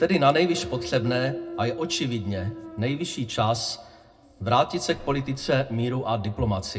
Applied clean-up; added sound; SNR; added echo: none; Thump, thud; 14 dB; reverberation time 0.2 s.